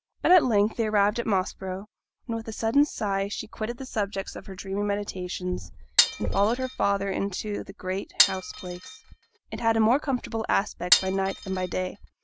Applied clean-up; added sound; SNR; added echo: none; Glass; 3 dB; none.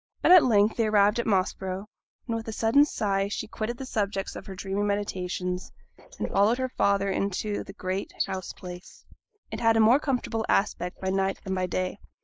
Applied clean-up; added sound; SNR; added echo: neural mask model Resemble Enhance denoiser.